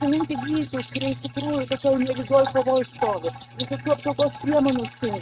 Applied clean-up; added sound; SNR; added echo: neural mask model RNNoise.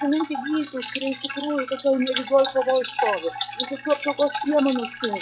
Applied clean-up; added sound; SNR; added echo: classical method log-MMSE.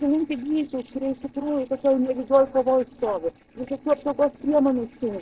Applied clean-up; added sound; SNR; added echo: neural separator model SepFormer DNS4.